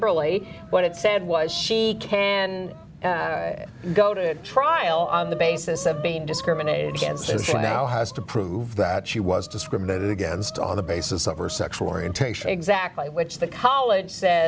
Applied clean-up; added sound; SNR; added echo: none; Chicken, rooster; 18 dB; none.